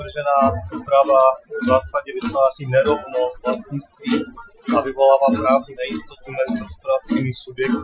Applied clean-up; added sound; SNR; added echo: classical method Wiener filter.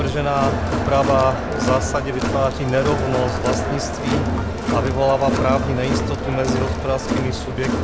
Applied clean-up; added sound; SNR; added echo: none; Crowd; 0 dB; none.